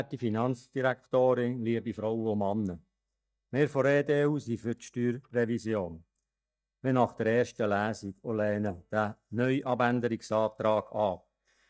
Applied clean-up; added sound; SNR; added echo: neural mask model DeepFilterNet 3.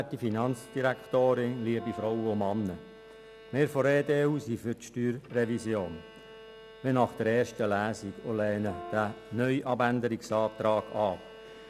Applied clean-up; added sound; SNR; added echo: none; Brass instrument + Bowed string instrument; 18 dB; none.